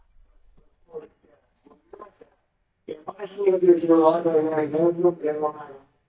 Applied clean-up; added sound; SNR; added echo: neural mask model DeepFilterNet 3.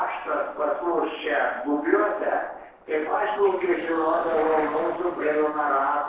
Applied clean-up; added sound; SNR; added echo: neural separator model SepFormer DNS4.